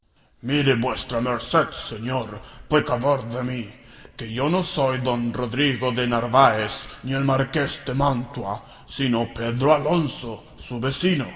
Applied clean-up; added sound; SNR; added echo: none; none; none; reverberation time 2.5 s.